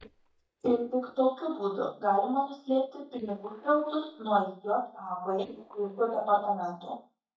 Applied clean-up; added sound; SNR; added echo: neural mask model DeepFilterNet 3.